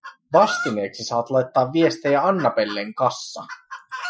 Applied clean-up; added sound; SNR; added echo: classical method Wiener filter.